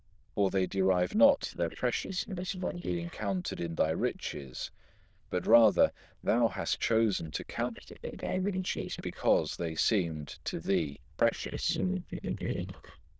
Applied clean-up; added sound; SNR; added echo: neural diffusion model UNIVERSE++.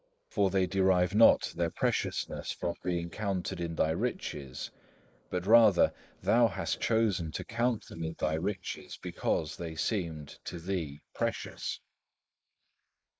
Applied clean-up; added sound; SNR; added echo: neural mask model Resemble Enhance denoiser.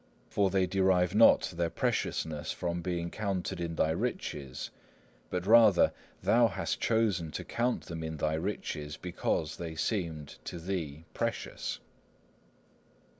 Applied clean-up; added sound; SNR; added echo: none; none; none; none.